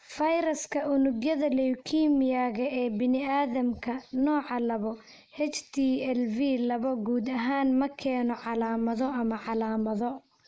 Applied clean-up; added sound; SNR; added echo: neural mask model Resemble Enhance denoiser.